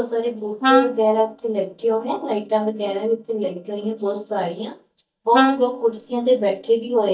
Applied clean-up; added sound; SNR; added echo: neural mask model DeepFilterNet 3.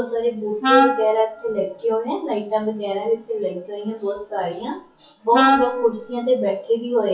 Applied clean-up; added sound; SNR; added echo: classical method WPE with log-MMSE.